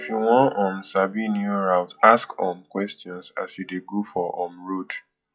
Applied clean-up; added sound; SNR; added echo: classical method WPE with log-MMSE.